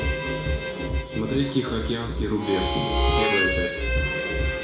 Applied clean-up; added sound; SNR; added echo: none; Harmonica; 3 dB; reverberation time 0.6 s.